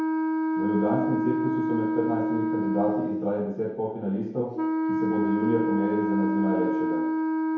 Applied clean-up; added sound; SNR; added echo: none; Wind instrument, woodwind instrument; -2 dB; reverberation time 0.9 s.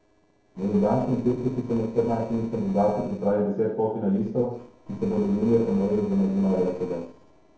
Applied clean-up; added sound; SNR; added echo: neural separator model SepFormer DNS4.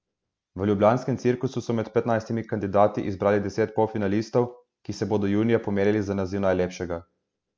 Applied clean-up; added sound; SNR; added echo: none; none; none; none.